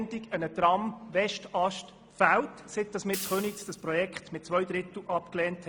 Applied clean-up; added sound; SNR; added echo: none; Hi-hat; 14 dB; none.